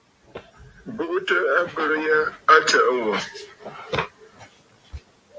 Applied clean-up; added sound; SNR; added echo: none; none; none; none.